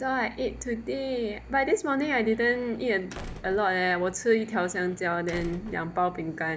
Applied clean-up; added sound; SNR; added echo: none; Squeak / Slam / Wood; 17 dB; none.